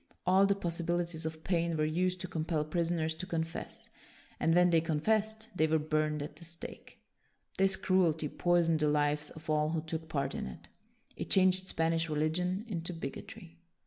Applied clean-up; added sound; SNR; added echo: none; none; none; none.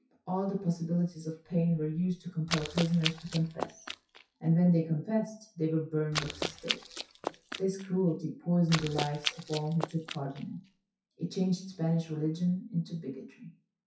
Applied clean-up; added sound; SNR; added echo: classical method WPE with log-MMSE.